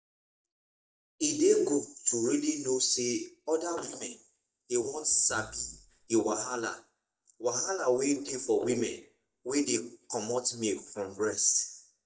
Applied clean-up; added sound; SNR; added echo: neural mask model DeepFilterNet 3.